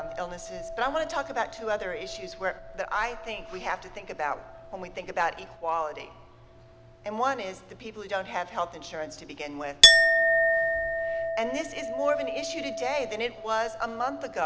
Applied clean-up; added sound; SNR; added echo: none; Chink, clink; -3 dB; none.